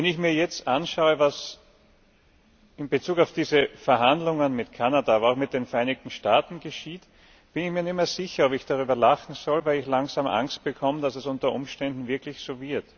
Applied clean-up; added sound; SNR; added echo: none; none; none; none.